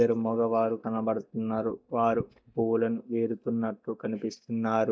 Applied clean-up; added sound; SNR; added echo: neural mask model DeepFilterNet 3.